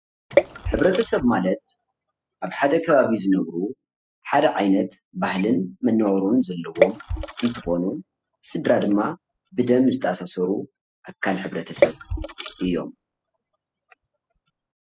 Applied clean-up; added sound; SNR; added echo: classical method spectral subtraction.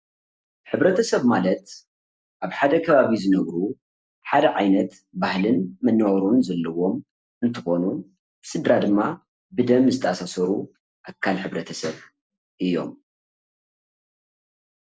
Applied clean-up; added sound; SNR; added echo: none; none; none; none.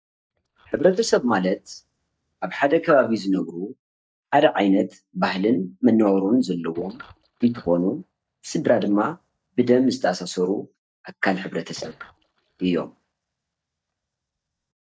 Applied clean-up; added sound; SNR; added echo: neural mask model DeepFilterNet 3.